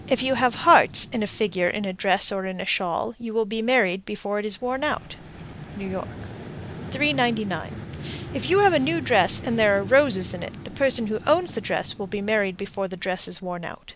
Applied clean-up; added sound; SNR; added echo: none; Vehicle; 15 dB; none.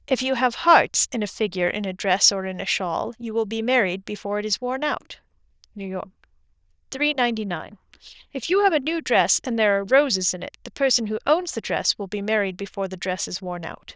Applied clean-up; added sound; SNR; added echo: neural diffusion model UNIVERSE++.